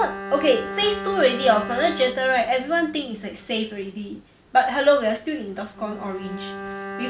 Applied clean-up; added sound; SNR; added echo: none; Bowed string instrument; 12 dB; none.